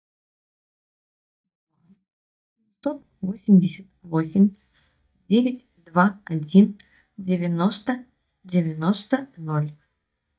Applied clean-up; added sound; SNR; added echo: neural mask model DeepFilterNet 3.